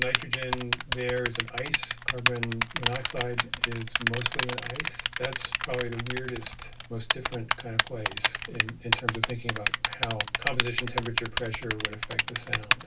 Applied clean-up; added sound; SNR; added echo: none; Typing; -5 dB; reverberation time 0.2 s.